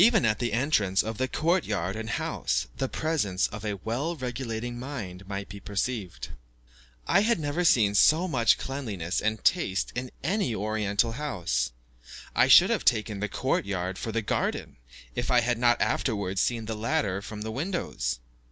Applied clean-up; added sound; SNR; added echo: none; none; none; none.